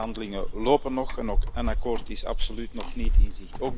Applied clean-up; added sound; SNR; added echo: none; Keys jangling; -5 dB; none.